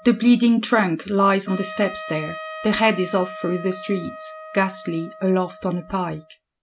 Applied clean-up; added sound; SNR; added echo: none; Trumpet; 15 dB; none.